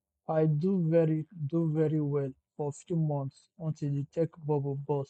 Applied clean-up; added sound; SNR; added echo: neural mask model Resemble Enhance denoiser.